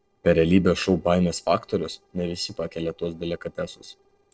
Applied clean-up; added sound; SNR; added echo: neural separator model SepFormer DNS4.